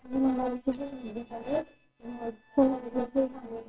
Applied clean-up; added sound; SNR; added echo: neural separator model SepFormer WHAMR!.